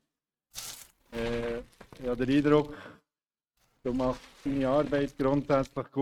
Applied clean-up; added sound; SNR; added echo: neural mask model RNNoise.